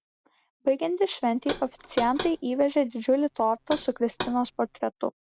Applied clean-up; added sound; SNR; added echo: none; Knock; 12 dB; none.